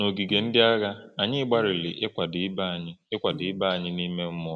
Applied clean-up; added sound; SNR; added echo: none; Piano; 18 dB; none.